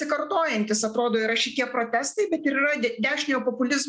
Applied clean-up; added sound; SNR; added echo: none; none; none; none.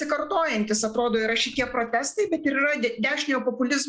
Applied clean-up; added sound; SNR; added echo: neural mask model Resemble Enhance denoiser.